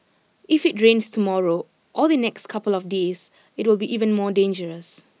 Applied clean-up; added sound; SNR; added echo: none; none; none; none.